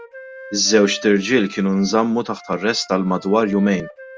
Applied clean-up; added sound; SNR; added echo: none; Wind instrument, woodwind instrument; 20 dB; none.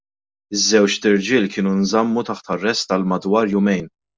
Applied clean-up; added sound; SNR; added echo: none; none; none; none.